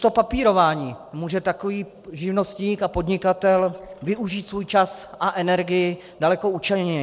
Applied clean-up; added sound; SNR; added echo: neural separator model SepFormer DNS4.